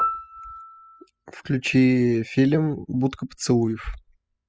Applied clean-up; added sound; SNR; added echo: classical method spectral subtraction.